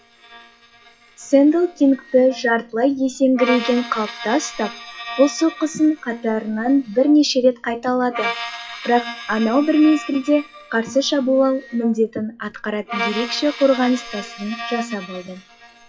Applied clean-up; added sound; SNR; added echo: classical method WPE with log-MMSE.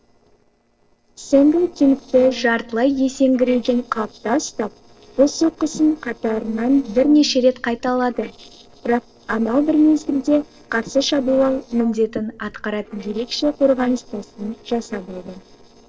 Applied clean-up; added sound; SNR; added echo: neural separator model SepFormer DNS4.